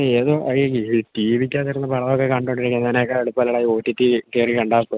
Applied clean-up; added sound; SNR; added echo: none; none; none; none.